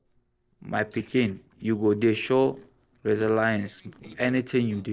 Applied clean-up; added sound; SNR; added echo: neural separator model SepFormer DNS4.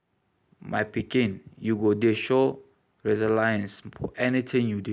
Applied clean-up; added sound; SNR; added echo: none; none; none; none.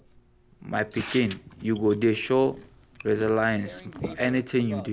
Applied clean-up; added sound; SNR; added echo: none; Chewing, mastication + Tearing; 17 dB; none.